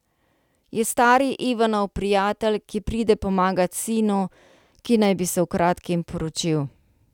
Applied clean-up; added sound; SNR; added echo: none; none; none; none.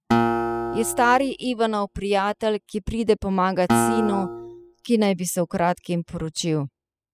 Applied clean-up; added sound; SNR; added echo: classical method spectral subtraction.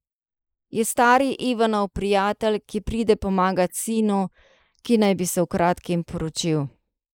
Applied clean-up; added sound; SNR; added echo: neural mask model Resemble Enhance denoiser.